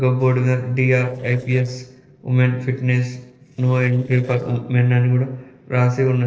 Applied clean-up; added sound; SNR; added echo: neural separator model SepFormer DNS4.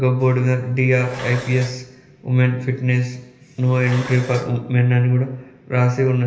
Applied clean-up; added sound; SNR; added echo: none; Dishes, pots, and pans; 18 dB; reverberation time 0.8 s.